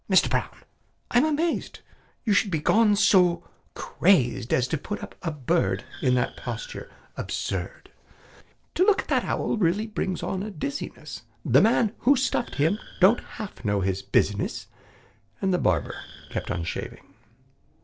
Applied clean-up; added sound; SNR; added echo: neural separator model SepFormer DNS4.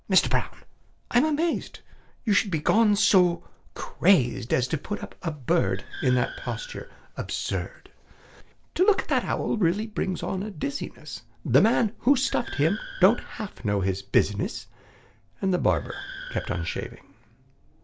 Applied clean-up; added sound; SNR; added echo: none; Car; 16 dB; none.